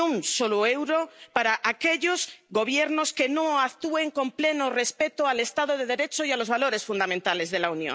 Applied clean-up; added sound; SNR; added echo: none; none; none; none.